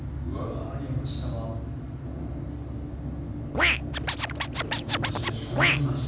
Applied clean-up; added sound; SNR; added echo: none; Scratching (performance technique); -5 dB; reverberation time 1.2 s.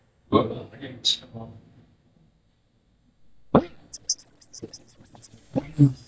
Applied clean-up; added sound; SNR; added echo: neural mask model DeepFilterNet 3.